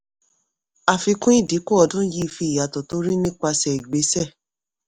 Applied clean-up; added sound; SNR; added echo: none; none; none; none.